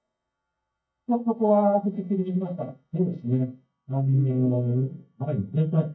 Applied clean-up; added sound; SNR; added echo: neural mask model DeepFilterNet 3.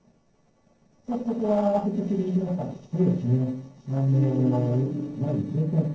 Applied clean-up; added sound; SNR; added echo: neural separator model SepFormer DNS4.